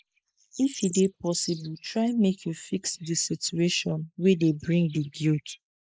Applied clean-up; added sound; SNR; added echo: neural mask model Resemble Enhance denoiser.